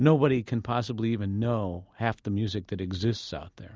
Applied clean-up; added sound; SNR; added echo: none; none; none; none.